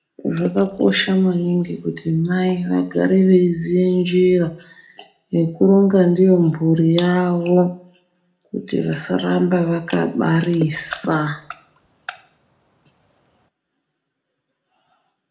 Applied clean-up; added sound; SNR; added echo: none; Water / Splash, splatter; 19 dB; reverberation time 0.3 s.